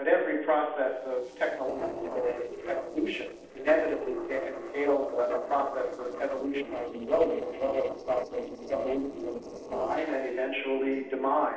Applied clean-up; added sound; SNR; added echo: neural separator model SepFormer DNS4.